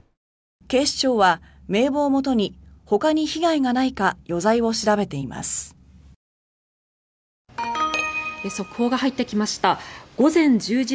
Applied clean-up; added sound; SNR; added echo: none; none; none; none.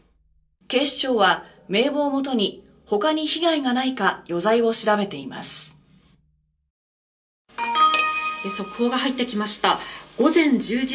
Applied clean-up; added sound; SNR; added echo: none; none; none; reverberation time 0.2 s.